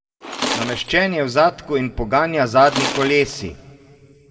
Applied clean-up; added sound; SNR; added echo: none; Tools; 7 dB; reverberation time 1.3 s.